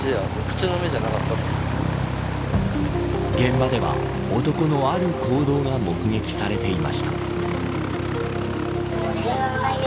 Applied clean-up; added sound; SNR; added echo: none; Aircraft; 2 dB; none.